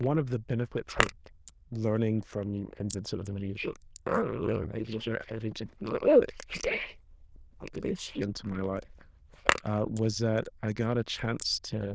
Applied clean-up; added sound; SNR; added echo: neural diffusion model UNIVERSE++.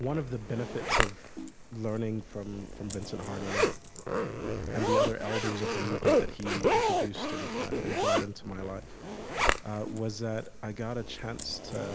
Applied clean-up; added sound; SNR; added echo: none; Zipper (clothing); -4 dB; none.